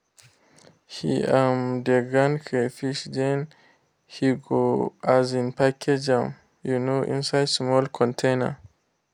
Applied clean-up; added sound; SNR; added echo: none; none; none; none.